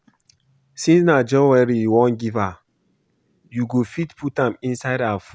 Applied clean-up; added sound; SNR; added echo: none; none; none; none.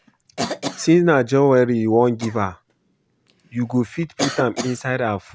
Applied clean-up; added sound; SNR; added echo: none; Cough; 12 dB; none.